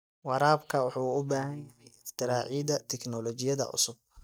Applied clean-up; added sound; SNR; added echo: neural mask model DeepFilterNet 3.